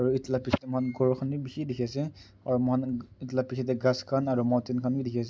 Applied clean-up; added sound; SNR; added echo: none; none; none; none.